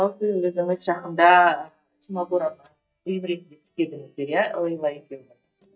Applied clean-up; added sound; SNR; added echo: neural mask model DeepFilterNet 3.